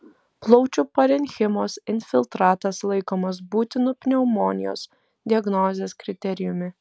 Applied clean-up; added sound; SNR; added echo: none; none; none; none.